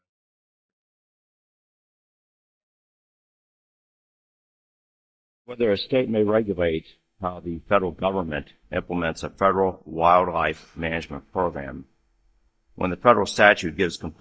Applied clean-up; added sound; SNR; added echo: neural mask model DeepFilterNet 3.